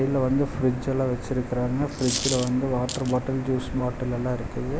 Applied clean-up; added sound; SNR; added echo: none; Coin (dropping); 8 dB; none.